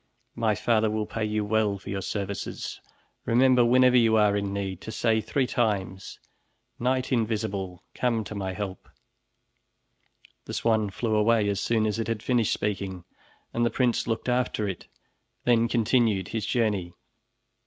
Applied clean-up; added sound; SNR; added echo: none; none; none; none.